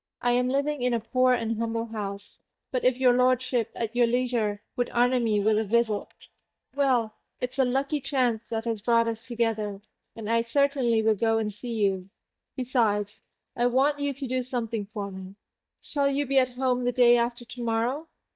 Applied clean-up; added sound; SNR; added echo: neural mask model DeepFilterNet 3.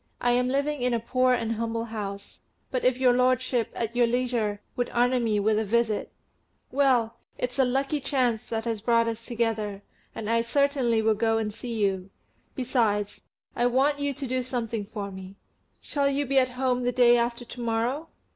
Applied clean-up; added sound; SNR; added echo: none; none; none; none.